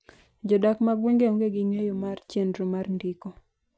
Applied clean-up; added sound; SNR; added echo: none; none; none; none.